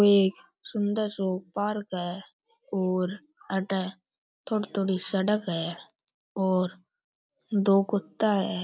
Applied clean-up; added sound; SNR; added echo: none; none; none; none.